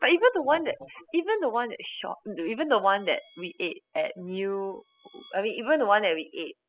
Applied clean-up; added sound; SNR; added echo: classical method spectral subtraction.